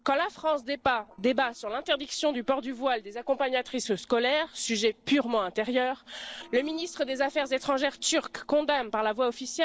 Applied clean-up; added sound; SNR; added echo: neural separator model SepFormer DNS4.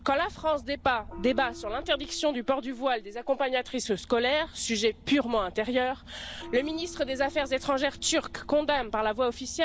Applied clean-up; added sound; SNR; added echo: none; Gong + Engine / Boat, Water vehicle; 17 dB; none.